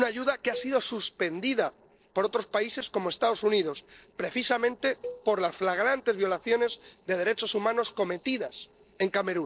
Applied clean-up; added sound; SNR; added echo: neural separator model SepFormer DNS4.